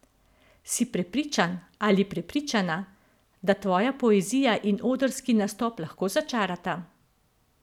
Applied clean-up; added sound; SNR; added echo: none; none; none; none.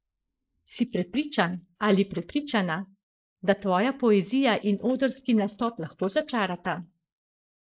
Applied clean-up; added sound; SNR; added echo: neural mask model Resemble Enhance denoiser.